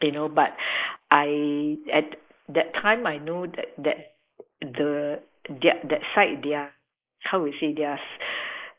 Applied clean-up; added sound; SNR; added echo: neural mask model Resemble Enhance denoiser.